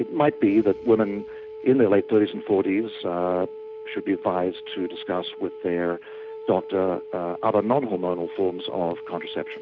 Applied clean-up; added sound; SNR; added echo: none; Wind instrument, woodwind instrument; 13 dB; none.